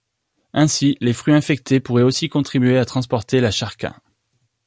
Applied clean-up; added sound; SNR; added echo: none; none; none; none.